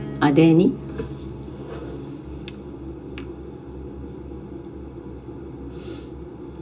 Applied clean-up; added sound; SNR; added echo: none; Acoustic guitar / Strum; 16 dB; reverberation time 0.2 s.